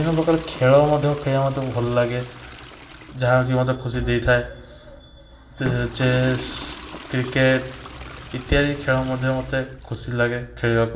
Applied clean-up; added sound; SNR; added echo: none; Toilet flush / Water; 17 dB; reverberation time 0.6 s.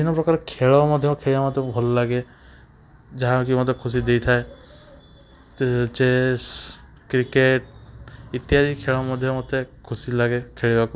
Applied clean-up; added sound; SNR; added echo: none; none; none; none.